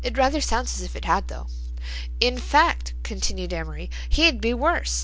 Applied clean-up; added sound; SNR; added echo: none; none; none; none.